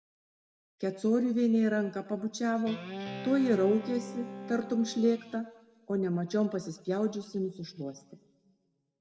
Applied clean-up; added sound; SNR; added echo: none; Guitar; 11 dB; reverberation time 1.0 s.